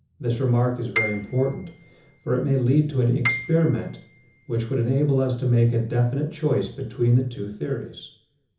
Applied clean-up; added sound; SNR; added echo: none; Piano; 9 dB; reverberation time 0.6 s.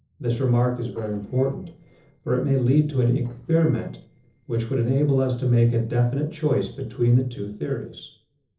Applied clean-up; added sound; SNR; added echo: neural separator model SepFormer DNS4.